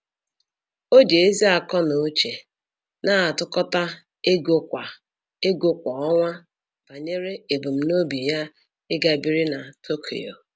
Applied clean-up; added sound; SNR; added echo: none; none; none; none.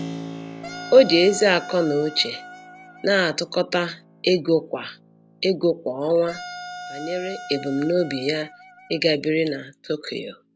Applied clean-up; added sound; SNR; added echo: none; Wind instrument, woodwind instrument + Keyboard (musical); 16 dB; none.